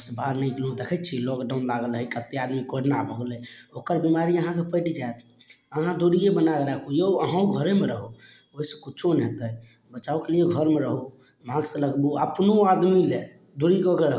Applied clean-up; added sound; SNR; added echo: none; none; none; none.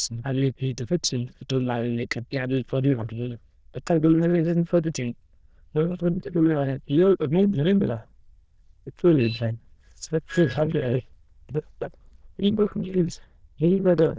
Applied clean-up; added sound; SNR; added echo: neural diffusion model UNIVERSE++.